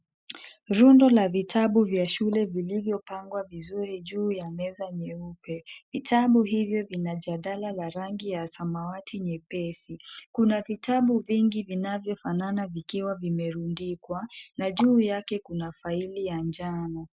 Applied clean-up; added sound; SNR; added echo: neural mask model Resemble Enhance denoiser.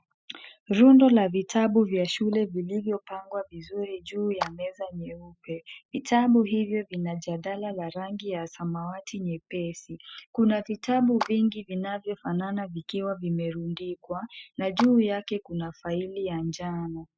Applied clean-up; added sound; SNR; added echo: classical method spectral subtraction.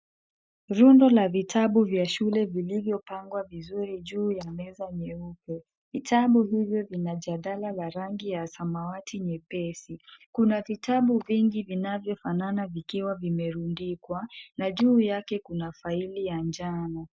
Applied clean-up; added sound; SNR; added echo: neural mask model DeepFilterNet 3.